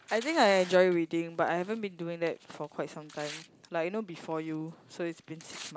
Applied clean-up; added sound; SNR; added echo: none; Tearing; 19 dB; none.